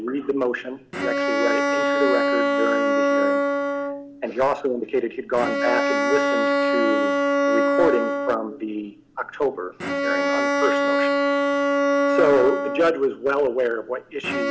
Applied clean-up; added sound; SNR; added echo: none; Bowed string instrument; -2 dB; none.